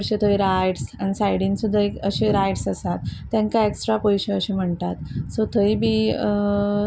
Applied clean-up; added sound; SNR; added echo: none; none; none; none.